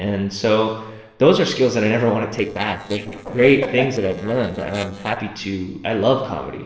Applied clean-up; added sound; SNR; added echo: neural separator model SepFormer DNS4.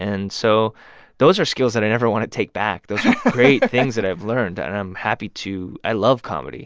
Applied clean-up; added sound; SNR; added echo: none; none; none; none.